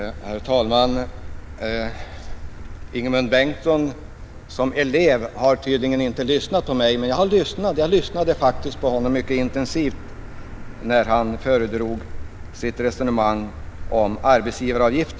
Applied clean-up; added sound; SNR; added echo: none; Motor vehicle (road); 11 dB; none.